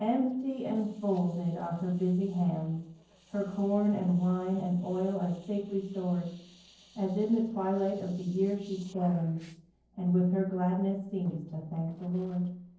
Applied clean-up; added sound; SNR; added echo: neural separator model SepFormer DNS4.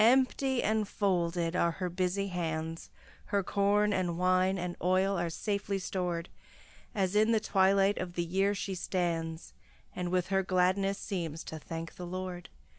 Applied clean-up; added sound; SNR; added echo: none; none; none; none.